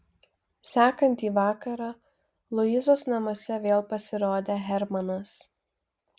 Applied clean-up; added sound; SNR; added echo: none; none; none; none.